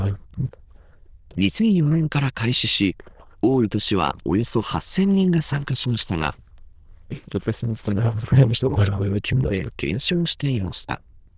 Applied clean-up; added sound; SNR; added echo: neural diffusion model UNIVERSE++.